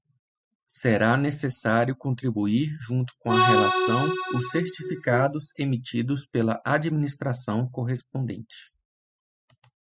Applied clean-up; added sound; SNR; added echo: classical method spectral subtraction.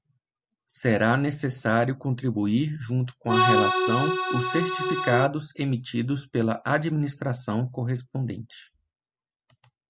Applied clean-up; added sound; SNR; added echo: none; Accordion; -3 dB; none.